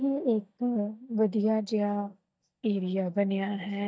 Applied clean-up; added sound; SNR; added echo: neural mask model DeepFilterNet 3.